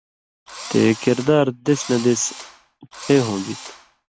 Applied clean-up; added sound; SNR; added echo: none; Engine / Drill; 15 dB; none.